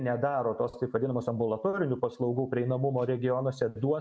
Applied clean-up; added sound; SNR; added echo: none; none; none; none.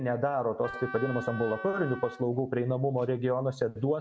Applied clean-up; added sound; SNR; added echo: none; Wind instrument, woodwind instrument; 12 dB; none.